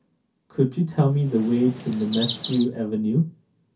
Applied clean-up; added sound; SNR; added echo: none; Chirp, tweet; 14 dB; reverberation time 0.3 s.